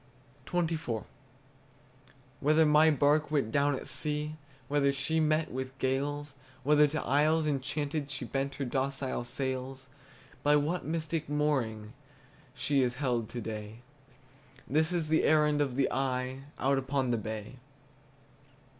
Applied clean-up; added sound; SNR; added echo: none; none; none; none.